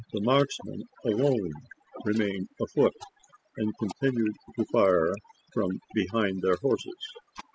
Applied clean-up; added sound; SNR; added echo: classical method spectral subtraction.